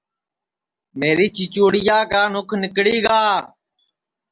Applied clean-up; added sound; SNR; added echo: none; none; none; none.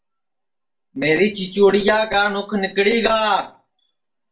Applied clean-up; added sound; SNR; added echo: none; none; none; reverberation time 0.3 s.